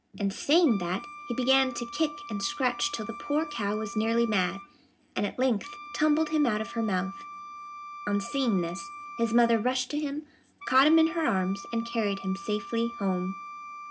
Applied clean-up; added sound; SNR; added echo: none; Wind instrument, woodwind instrument; 14 dB; reverberation time 0.3 s.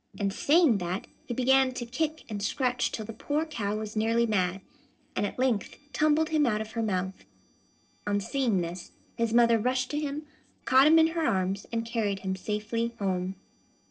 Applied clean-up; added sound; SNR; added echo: neural separator model SepFormer DNS4.